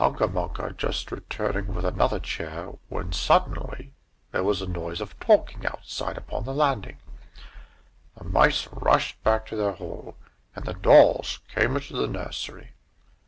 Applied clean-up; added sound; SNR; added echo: none; none; none; none.